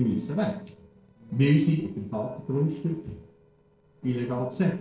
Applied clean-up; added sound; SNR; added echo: neural separator model SepFormer DNS4.